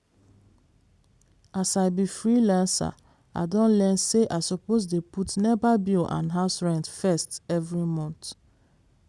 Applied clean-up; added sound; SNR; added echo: none; none; none; none.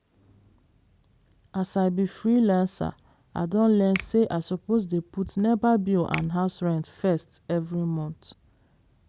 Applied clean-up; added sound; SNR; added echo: none; Finger snapping; 16 dB; none.